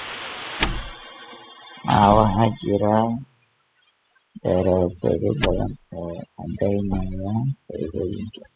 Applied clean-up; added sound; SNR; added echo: classical method spectral subtraction.